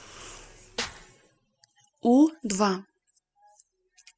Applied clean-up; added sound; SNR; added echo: classical method spectral subtraction.